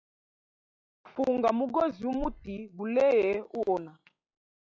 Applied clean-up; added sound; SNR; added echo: classical method log-MMSE.